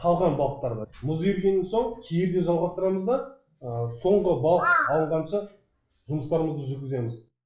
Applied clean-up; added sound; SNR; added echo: classical method log-MMSE.